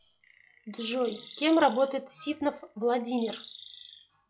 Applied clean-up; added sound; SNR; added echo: classical method log-MMSE.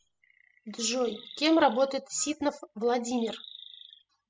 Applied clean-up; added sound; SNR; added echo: classical method spectral subtraction.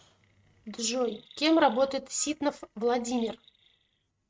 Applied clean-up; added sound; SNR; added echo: neural mask model RNNoise.